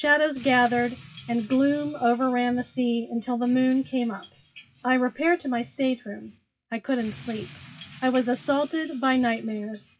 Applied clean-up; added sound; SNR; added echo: classical method WPE with log-MMSE.